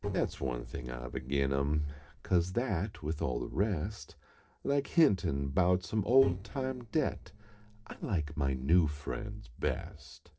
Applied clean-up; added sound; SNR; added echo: neural separator model SepFormer DNS4.